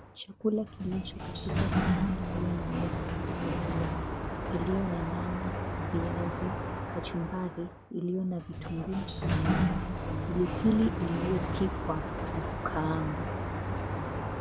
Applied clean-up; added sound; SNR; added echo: none; Sliding door; -1 dB; none.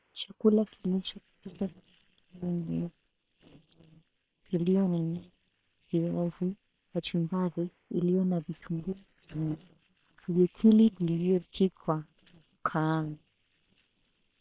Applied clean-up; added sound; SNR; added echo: neural separator model SepFormer WHAM!.